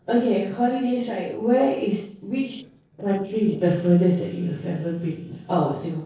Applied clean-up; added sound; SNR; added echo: neural separator model SepFormer DNS4.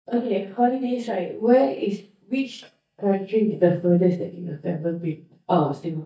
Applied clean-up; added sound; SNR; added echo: neural mask model DeepFilterNet 3.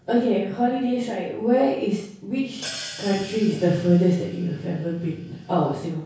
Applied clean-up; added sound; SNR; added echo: none; Hi-hat; 16 dB; reverberation time 0.6 s.